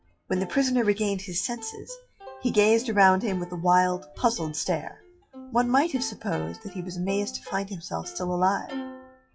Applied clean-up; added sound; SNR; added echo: classical method WPE with log-MMSE.